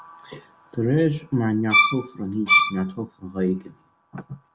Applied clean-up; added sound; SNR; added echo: none; Bowed string instrument; -5 dB; none.